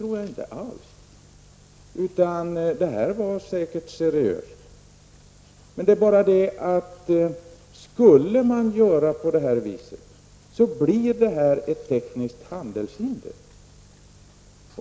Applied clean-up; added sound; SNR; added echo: none; none; none; none.